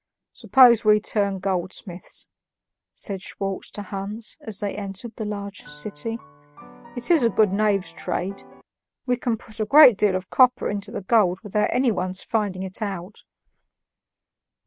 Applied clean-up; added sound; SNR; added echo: none; Piano; 20 dB; none.